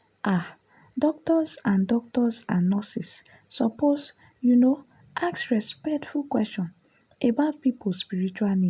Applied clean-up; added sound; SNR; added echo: none; none; none; none.